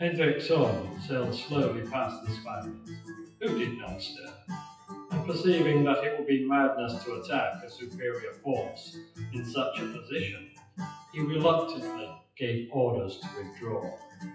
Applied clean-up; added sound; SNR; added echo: classical method WPE with log-MMSE.